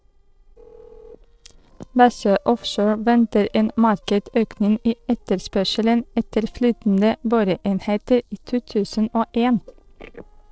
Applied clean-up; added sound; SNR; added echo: neural separator model SepFormer DNS4.